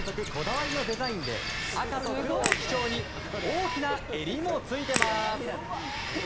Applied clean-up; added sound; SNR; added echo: none; Bird vocalization, bird call, bird song + Crack / Crackle; 3 dB; none.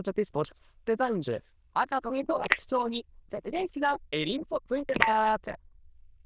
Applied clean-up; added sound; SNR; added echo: neural diffusion model UNIVERSE++.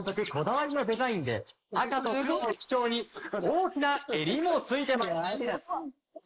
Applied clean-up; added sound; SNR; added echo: neural mask model Resemble Enhance denoiser.